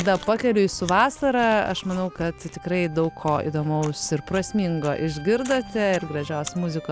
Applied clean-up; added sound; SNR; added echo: none; Chewing, mastication; 20 dB; none.